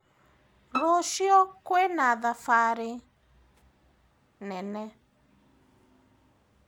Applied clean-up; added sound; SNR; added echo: none; Bowed string instrument; 8 dB; none.